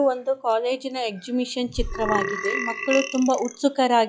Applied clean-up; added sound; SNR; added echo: classical method log-MMSE.